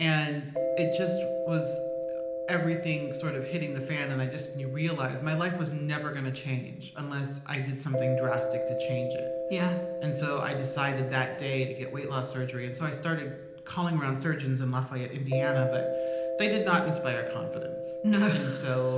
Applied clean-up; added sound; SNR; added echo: none; Mallet percussion; 3 dB; reverberation time 0.8 s.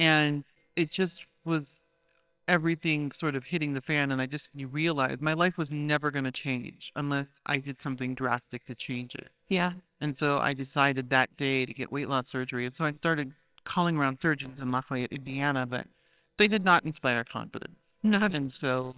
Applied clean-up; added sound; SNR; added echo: neural separator model SepFormer WHAMR!.